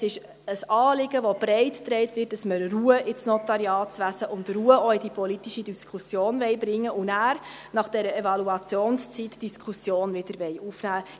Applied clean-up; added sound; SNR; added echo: none; none; none; none.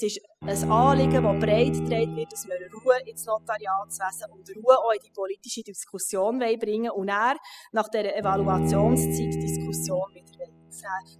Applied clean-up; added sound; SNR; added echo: classical method spectral subtraction.